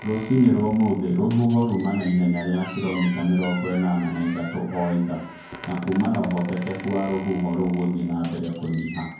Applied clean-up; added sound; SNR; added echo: none; Squeak; 17 dB; reverberation time 0.9 s.